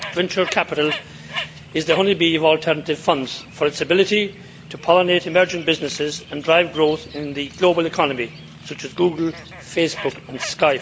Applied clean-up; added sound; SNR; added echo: none; Bird; 15 dB; none.